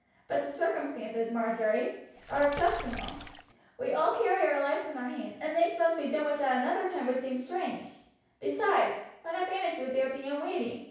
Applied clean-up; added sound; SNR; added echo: none; Water / Splash, splatter; 11 dB; reverberation time 0.7 s.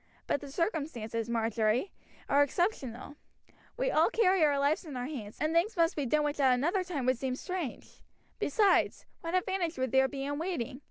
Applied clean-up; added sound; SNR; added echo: none; none; none; none.